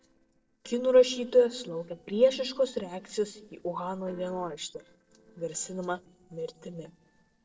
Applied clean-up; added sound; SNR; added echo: neural separator model SepFormer DNS4.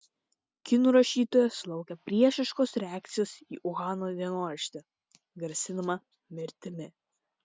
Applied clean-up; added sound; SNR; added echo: none; none; none; none.